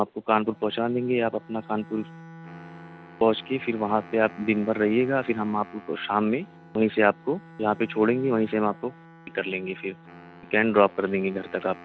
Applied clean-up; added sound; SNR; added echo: none; Wind instrument, woodwind instrument + Bowed string instrument; 20 dB; none.